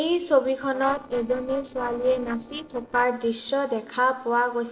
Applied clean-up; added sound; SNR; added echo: neural separator model SepFormer DNS4.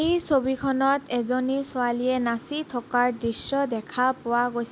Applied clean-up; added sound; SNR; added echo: none; none; none; none.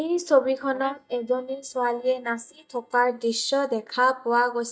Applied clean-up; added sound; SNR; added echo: neural mask model DeepFilterNet 3.